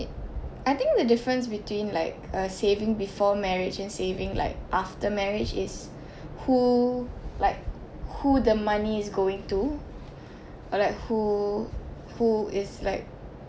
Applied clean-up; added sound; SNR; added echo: none; none; none; none.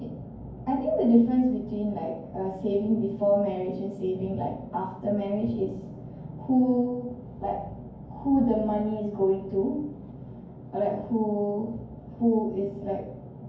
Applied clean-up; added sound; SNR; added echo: none; none; none; reverberation time 0.9 s.